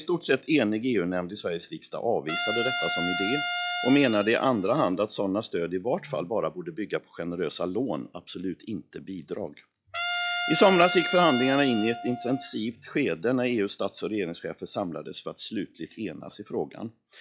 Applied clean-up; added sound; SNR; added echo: classical method log-MMSE.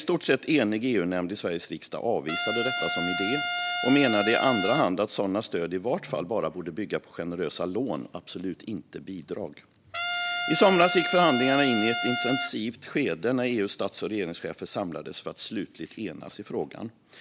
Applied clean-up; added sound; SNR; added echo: none; Trumpet; 2 dB; none.